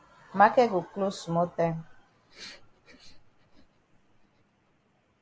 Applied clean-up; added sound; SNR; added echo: none; none; none; none.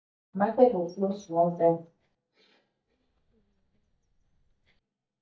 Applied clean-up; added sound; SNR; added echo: neural mask model DeepFilterNet 3.